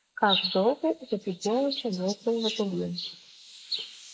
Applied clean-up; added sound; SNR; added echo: neural mask model Resemble Enhance denoiser.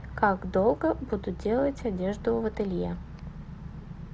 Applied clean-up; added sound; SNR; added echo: none; none; none; none.